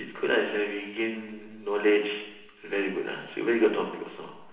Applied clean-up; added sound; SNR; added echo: none; none; none; reverberation time 1.0 s.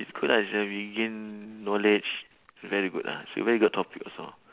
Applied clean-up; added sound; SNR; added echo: none; none; none; none.